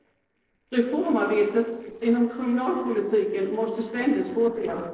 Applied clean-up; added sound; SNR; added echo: neural separator model SepFormer DNS4.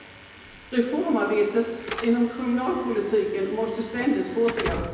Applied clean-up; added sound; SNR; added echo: none; Slam / Alarm; 12 dB; reverberation time 1.0 s.